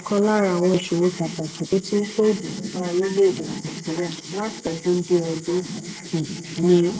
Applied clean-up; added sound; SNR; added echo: neural mask model Resemble Enhance denoiser.